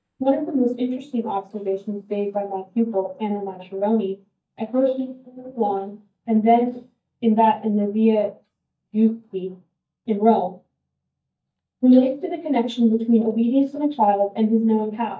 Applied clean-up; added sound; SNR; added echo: neural mask model DeepFilterNet 3.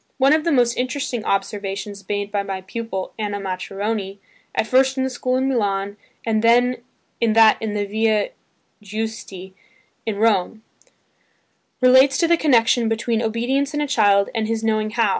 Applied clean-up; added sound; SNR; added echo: none; none; none; none.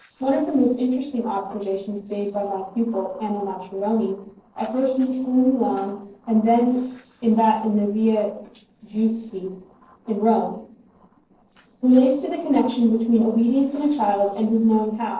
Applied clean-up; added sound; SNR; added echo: neural separator model SepFormer DNS4.